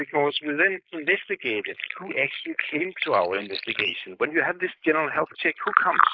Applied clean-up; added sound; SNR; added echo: neural mask model Resemble Enhance denoiser.